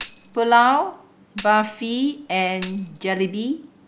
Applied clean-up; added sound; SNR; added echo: none; Tambourine; 4 dB; none.